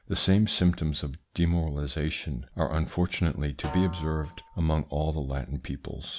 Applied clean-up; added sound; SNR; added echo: none; Snare drum; 17 dB; none.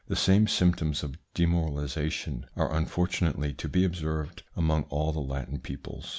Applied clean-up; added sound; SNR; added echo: none; none; none; none.